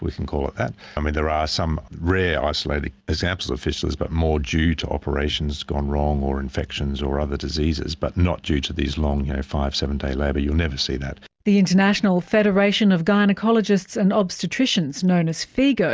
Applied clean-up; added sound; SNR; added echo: none; none; none; none.